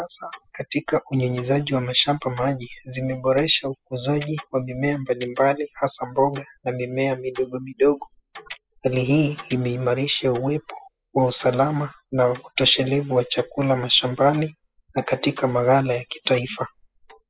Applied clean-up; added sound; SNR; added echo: classical method spectral subtraction.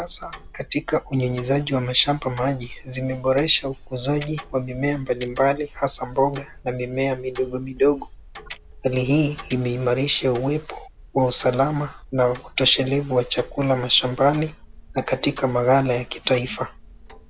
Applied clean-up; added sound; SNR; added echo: none; Tick-tock + Clock; 19 dB; none.